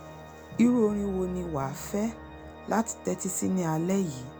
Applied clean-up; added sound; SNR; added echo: none; Organ + Piano; 15 dB; none.